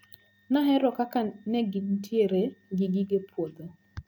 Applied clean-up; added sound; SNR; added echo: none; none; none; none.